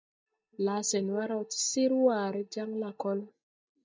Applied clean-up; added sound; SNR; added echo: neural mask model DeepFilterNet 3.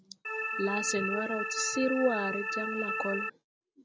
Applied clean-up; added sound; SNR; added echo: none; Organ; 1 dB; none.